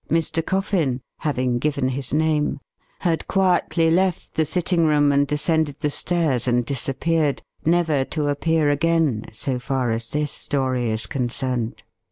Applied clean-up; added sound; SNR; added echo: none; none; none; none.